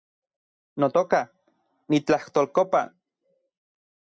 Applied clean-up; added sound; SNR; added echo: none; none; none; none.